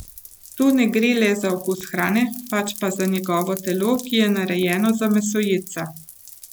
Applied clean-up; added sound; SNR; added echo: none; Rain; 18 dB; none.